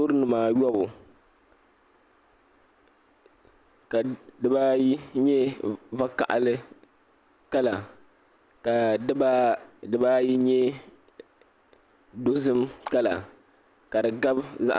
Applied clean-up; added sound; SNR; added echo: none; Clapping; 20 dB; none.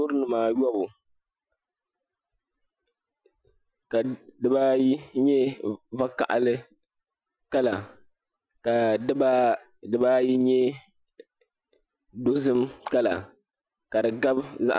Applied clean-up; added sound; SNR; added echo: classical method Wiener filter.